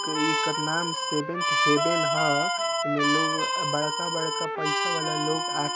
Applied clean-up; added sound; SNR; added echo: none; Alarm + Trumpet; -4 dB; none.